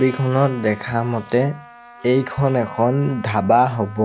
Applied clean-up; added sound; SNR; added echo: none; Trumpet; 20 dB; none.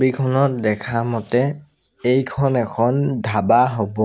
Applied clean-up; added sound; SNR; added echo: none; none; none; none.